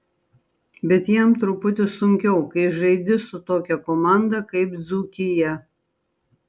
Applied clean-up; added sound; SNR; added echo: none; none; none; none.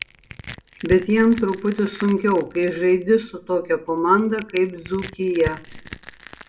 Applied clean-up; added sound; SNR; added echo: none; Crushing; 15 dB; reverberation time 0.3 s.